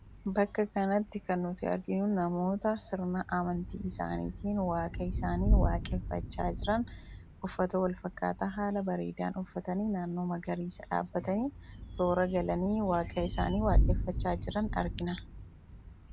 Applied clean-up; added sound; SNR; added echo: none; Thunder / Rain; 3 dB; none.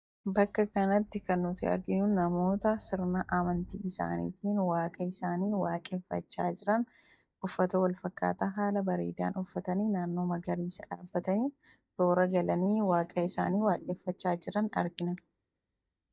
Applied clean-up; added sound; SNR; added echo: neural mask model DeepFilterNet 3.